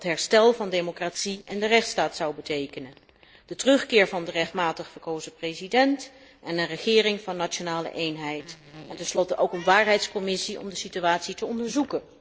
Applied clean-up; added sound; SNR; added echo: neural separator model SepFormer DNS4.